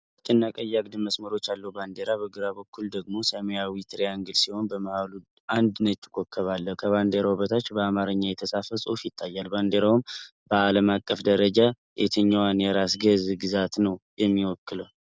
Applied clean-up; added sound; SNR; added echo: none; none; none; none.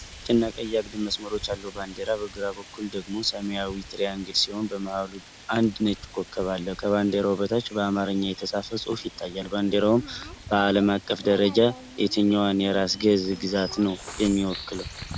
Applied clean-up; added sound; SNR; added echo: none; Bird vocalization, bird call, bird song; 17 dB; none.